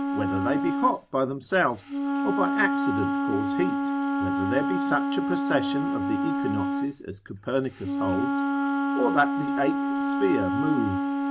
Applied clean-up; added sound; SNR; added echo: none; Wind instrument, woodwind instrument; -2 dB; none.